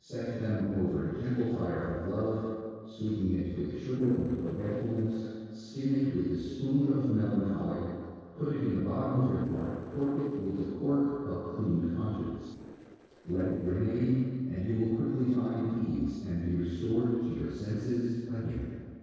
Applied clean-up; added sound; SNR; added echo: neural separator model SepFormer DNS4.